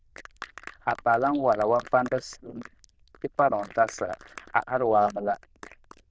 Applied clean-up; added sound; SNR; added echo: neural diffusion model UNIVERSE++.